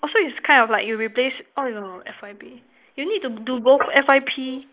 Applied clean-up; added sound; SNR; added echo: neural mask model Resemble Enhance denoiser.